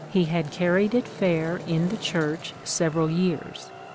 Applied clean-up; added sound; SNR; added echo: none; Traffic noise, roadway noise; 14 dB; none.